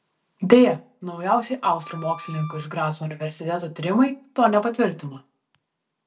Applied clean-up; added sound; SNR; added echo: none; Wind instrument, woodwind instrument; 19 dB; none.